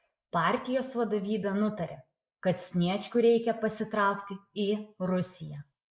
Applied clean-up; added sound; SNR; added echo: neural mask model Resemble Enhance denoiser.